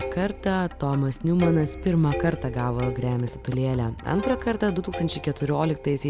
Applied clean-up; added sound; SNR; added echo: none; none; none; none.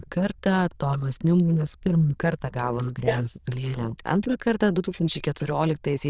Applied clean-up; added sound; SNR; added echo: neural diffusion model UNIVERSE++.